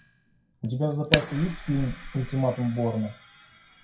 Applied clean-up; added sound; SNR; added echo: classical method WPE with log-MMSE.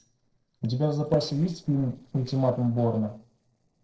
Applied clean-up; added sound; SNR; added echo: neural separator model SepFormer DNS4.